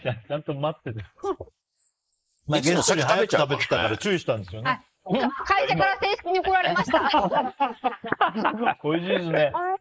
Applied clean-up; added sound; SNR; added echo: neural mask model Resemble Enhance denoiser.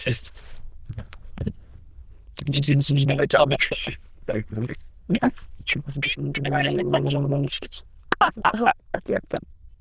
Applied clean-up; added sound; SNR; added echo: neural diffusion model UNIVERSE++.